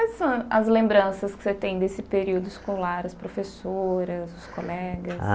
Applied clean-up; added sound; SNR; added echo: none; none; none; none.